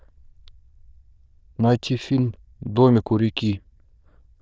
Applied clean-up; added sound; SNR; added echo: neural diffusion model UNIVERSE++.